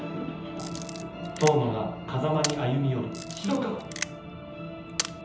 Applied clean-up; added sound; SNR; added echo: none; Camera; 9 dB; reverberation time 0.8 s.